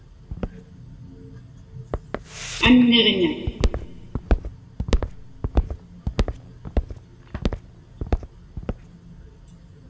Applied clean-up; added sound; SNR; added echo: none; Walk, footsteps; 2 dB; reverberation time 1.4 s.